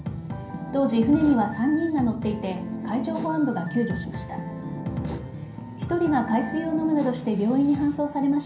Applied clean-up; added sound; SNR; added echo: none; Telephone; 20 dB; reverberation time 0.6 s.